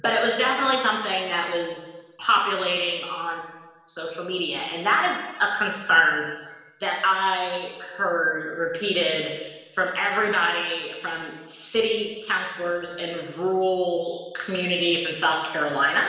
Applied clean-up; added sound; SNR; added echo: none; none; none; reverberation time 1.1 s.